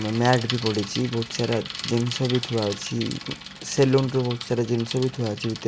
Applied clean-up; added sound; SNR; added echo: none; Bicycle; 11 dB; none.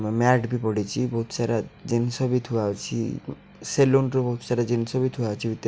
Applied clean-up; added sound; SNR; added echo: none; none; none; none.